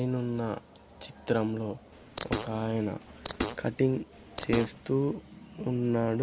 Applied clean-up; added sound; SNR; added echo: none; Fart; 8 dB; none.